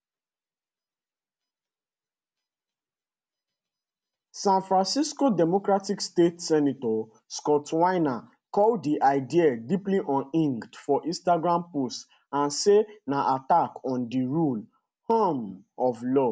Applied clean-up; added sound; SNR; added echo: none; none; none; none.